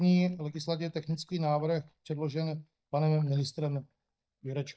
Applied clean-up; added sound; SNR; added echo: neural mask model DeepFilterNet 3.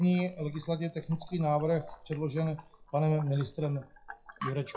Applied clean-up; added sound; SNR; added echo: classical method WPE with log-MMSE.